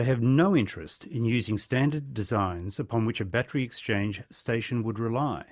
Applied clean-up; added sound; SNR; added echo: neural mask model Resemble Enhance denoiser.